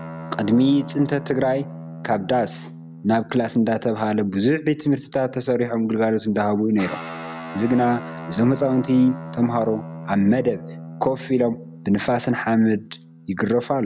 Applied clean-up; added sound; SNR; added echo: none; Guitar; 15 dB; none.